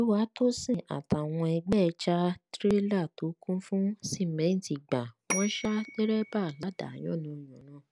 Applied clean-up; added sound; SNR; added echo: none; Bell / Telephone; 11 dB; none.